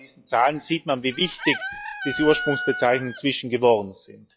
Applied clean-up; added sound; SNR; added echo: classical method log-MMSE.